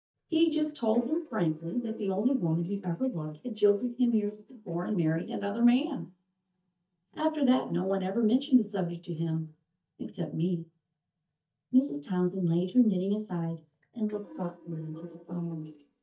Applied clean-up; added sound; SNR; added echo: neural mask model DeepFilterNet 3.